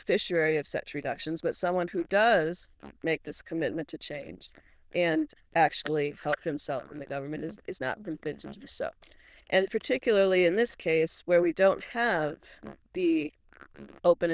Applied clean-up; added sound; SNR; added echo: neural diffusion model UNIVERSE++.